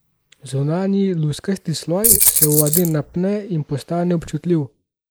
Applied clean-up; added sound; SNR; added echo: neural mask model Resemble Enhance denoiser.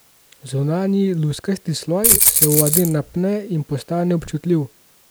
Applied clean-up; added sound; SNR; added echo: none; Rattle (instrument); -5 dB; none.